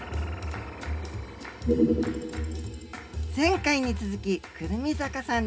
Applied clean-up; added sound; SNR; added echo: none; Bowed string instrument; 14 dB; reverberation time 0.3 s.